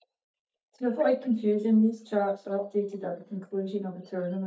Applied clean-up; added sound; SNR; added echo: neural mask model DeepFilterNet 3.